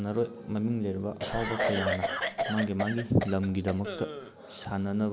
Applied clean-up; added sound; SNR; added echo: none; Cough; 3 dB; none.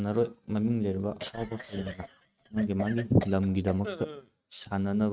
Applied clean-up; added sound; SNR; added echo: neural mask model RNNoise.